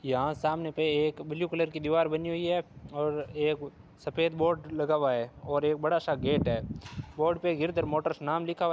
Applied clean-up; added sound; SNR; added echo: none; none; none; none.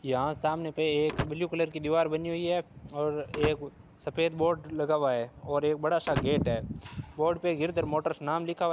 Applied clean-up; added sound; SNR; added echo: none; Slam / Wood; 11 dB; none.